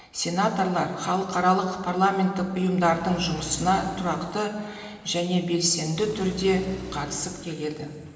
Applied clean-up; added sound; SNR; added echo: none; Engine; 14 dB; reverberation time 2.4 s.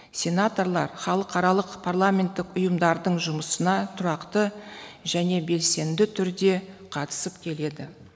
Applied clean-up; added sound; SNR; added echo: none; none; none; none.